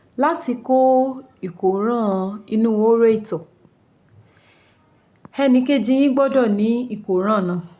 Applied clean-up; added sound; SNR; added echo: none; none; none; none.